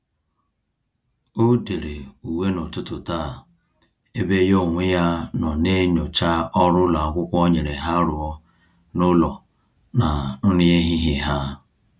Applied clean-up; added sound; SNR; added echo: none; none; none; none.